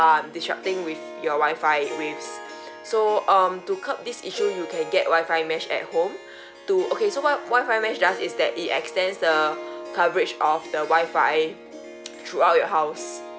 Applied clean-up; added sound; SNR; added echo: none; Harp; 14 dB; none.